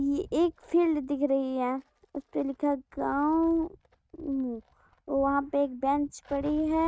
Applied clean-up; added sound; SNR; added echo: neural mask model RNNoise.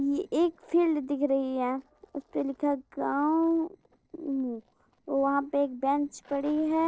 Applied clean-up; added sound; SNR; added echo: neural separator model SepFormer DNS4.